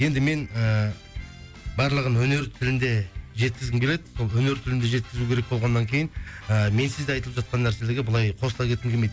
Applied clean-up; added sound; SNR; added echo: none; none; none; none.